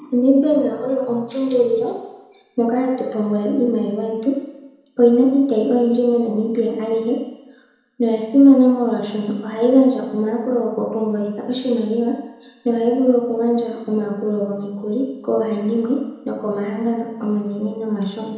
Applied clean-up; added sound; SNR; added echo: none; none; none; reverberation time 1.0 s.